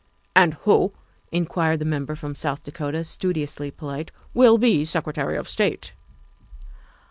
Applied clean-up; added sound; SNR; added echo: none; none; none; none.